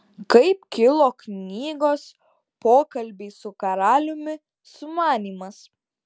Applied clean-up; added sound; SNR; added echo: none; none; none; none.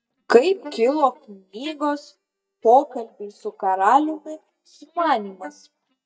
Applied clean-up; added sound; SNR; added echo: neural mask model DeepFilterNet 3.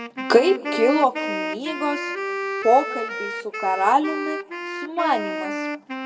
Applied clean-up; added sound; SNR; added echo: none; Wind instrument, woodwind instrument; 6 dB; reverberation time 0.9 s.